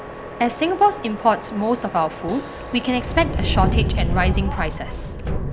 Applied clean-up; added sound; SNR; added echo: none; Subway, metro, underground; 2 dB; none.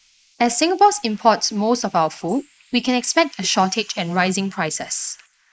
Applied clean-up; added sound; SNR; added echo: neural mask model Resemble Enhance denoiser.